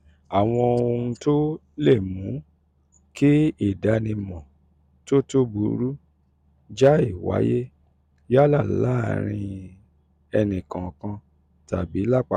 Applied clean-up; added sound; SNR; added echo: none; none; none; none.